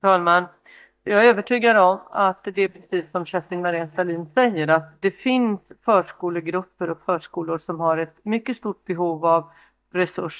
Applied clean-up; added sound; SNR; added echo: neural mask model DeepFilterNet 3.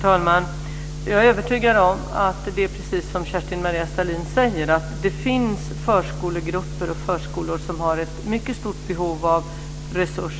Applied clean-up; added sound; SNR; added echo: none; none; none; none.